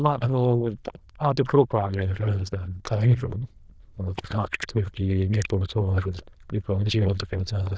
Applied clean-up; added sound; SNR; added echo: neural diffusion model UNIVERSE++.